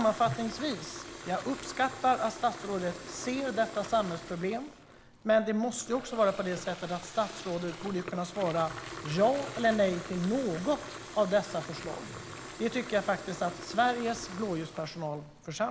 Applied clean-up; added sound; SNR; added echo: none; Fill (with liquid) / Water tap, faucet; 12 dB; none.